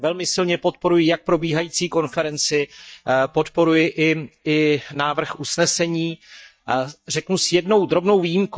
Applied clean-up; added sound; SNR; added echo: neural mask model DeepFilterNet 3.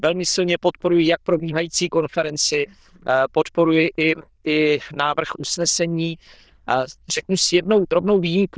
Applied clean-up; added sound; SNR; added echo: neural diffusion model UNIVERSE++.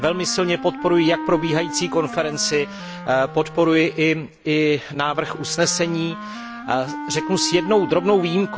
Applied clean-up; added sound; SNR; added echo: none; Wind instrument, woodwind instrument; 11 dB; none.